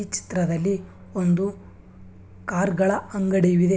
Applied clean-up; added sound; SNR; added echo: none; none; none; none.